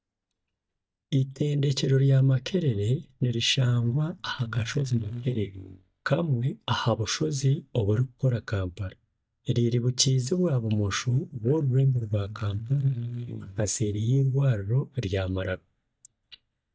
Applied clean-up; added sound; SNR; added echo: neural mask model DeepFilterNet 3.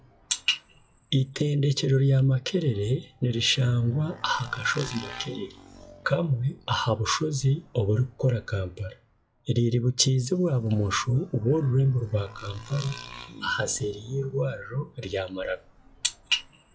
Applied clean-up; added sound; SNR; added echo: classical method WPE with log-MMSE.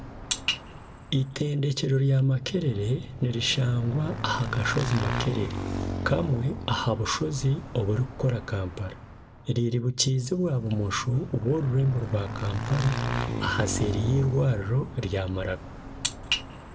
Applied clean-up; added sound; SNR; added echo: none; Motorcycle / Engine; 8 dB; reverberation time 0.3 s.